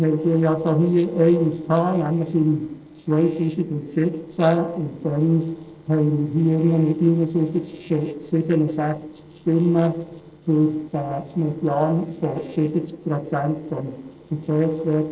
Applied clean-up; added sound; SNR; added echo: neural separator model SepFormer DNS4.